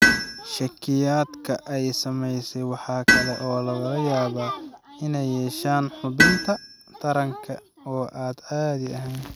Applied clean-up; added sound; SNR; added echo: none; Tools; 1 dB; none.